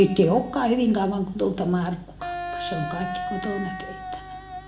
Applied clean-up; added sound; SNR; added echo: none; Wind instrument, woodwind instrument; 10 dB; reverberation time 0.3 s.